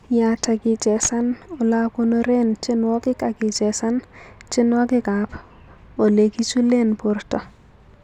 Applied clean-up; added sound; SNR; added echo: none; none; none; none.